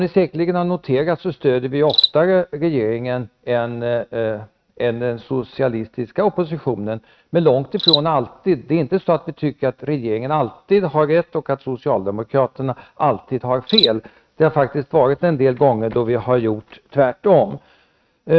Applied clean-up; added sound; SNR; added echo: neural mask model RNNoise.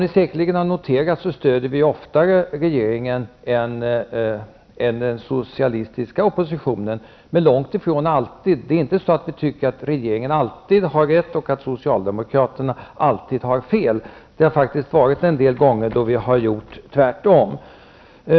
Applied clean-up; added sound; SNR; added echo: none; none; none; none.